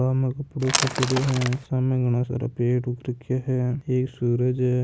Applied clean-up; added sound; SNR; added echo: none; Crackle / Crushing / Wood; 4 dB; none.